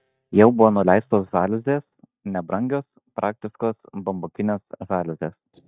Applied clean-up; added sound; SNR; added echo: neural mask model DeepFilterNet 3.